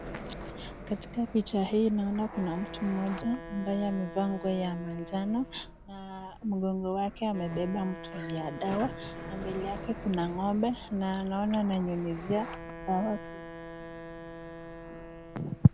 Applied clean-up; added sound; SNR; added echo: none; Sliding door + Wind instrument, woodwind instrument; 11 dB; none.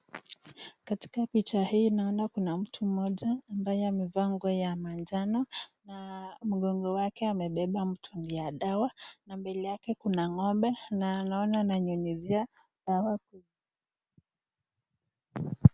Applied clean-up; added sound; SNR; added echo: none; none; none; none.